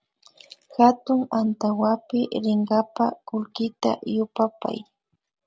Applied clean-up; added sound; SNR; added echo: none; none; none; none.